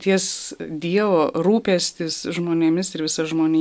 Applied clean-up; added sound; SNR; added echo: none; none; none; none.